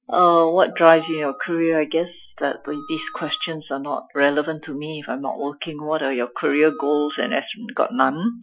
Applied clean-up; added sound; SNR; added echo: classical method Wiener filter.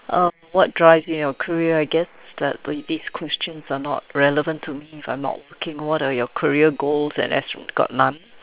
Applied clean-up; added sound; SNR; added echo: neural separator model SepFormer WHAM!.